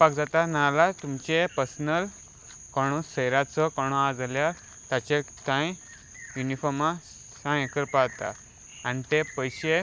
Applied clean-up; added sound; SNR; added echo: none; none; none; none.